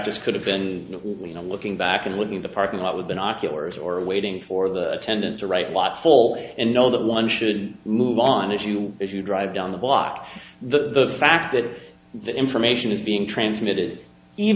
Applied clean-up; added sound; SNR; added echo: none; none; none; none.